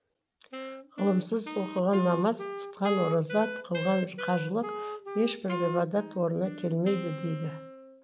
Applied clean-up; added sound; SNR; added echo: none; Wind instrument, woodwind instrument; 9 dB; none.